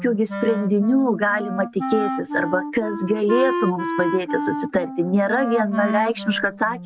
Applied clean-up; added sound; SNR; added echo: none; Wind instrument, woodwind instrument; 6 dB; none.